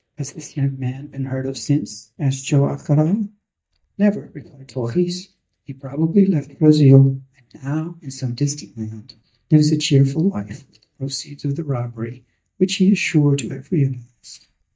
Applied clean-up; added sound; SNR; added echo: neural mask model DeepFilterNet 3.